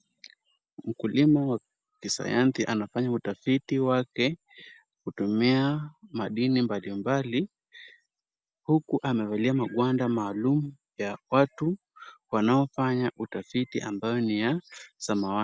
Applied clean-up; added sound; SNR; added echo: none; none; none; none.